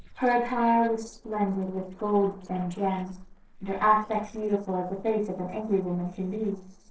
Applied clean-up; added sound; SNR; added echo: neural separator model SepFormer DNS4.